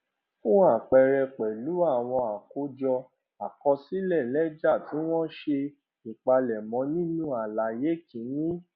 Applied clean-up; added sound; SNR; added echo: none; none; none; none.